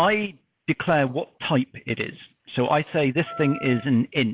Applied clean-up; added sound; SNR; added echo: none; Wind instrument, woodwind instrument; 16 dB; none.